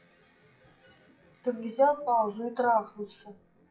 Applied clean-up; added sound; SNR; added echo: classical method WPE with log-MMSE.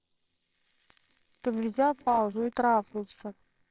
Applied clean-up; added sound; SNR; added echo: neural separator model SepFormer WHAMR!.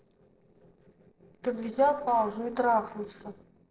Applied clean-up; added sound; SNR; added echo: neural separator model SepFormer DNS4.